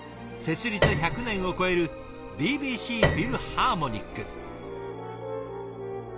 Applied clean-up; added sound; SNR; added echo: none; Piano; 1 dB; none.